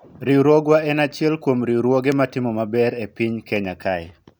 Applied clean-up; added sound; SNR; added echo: none; none; none; none.